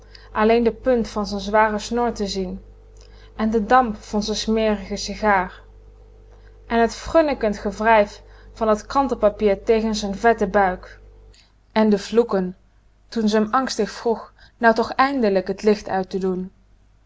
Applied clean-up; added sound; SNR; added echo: none; none; none; none.